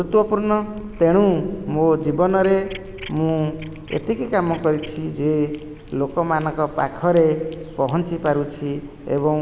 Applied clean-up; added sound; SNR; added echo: none; Cat; 19 dB; none.